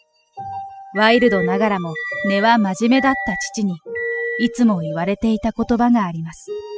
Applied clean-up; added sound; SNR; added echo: classical method spectral subtraction.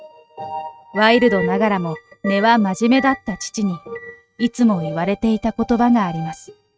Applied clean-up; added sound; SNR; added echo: neural mask model RNNoise.